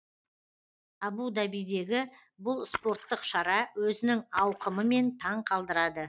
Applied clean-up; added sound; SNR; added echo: neural mask model DeepFilterNet 3.